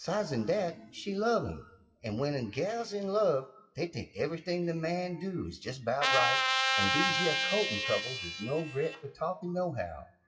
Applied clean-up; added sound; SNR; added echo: classical method WPE with log-MMSE.